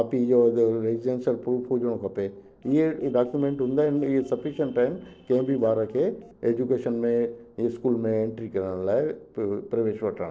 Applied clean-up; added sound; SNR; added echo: neural separator model SepFormer DNS4.